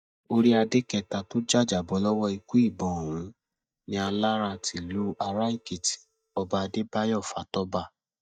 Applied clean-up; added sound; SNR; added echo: neural mask model DeepFilterNet 3.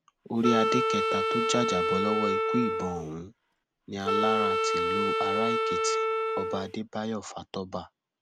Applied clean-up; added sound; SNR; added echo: none; Wind instrument, woodwind instrument; -4 dB; none.